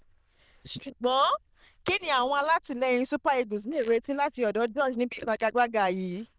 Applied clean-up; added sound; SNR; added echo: neural diffusion model UNIVERSE++.